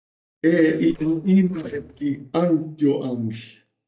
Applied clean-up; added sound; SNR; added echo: neural mask model DeepFilterNet 3.